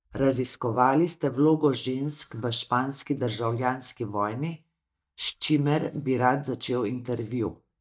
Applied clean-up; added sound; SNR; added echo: neural mask model DeepFilterNet 3.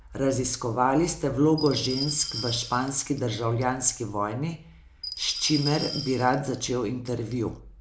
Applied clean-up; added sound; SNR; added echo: none; Glass; 10 dB; none.